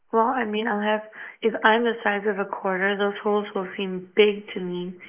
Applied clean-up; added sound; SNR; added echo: neural mask model Resemble Enhance denoiser.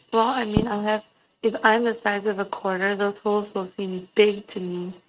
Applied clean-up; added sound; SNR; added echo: neural mask model RNNoise.